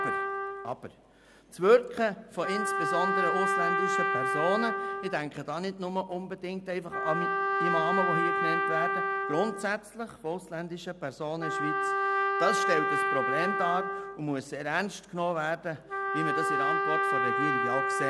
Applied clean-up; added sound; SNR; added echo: none; Trumpet; -2 dB; none.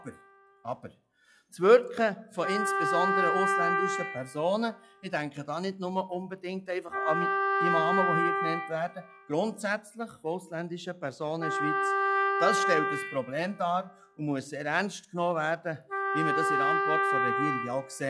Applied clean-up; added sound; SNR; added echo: classical method log-MMSE.